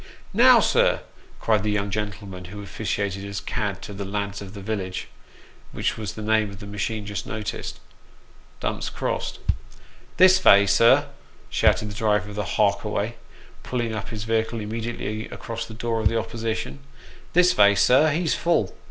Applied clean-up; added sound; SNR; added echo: none; Bass drum; 8 dB; none.